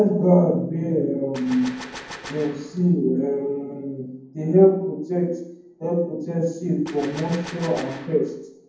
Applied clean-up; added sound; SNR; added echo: none; Gunshot, gunfire; 16 dB; reverberation time 0.9 s.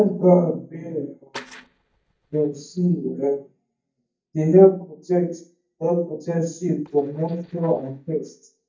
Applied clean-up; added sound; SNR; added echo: neural mask model DeepFilterNet 3.